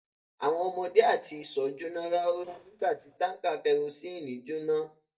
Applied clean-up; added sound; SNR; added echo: neural mask model DeepFilterNet 3.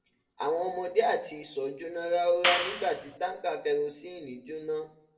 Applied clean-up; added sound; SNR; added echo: none; Clapping; -1 dB; reverberation time 0.5 s.